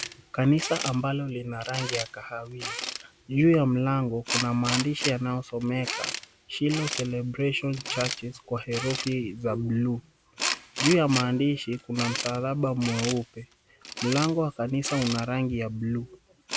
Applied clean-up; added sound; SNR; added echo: none; Tools; 8 dB; none.